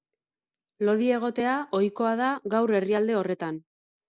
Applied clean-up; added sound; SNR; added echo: none; none; none; none.